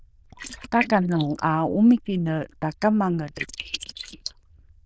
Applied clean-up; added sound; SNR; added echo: neural diffusion model UNIVERSE++.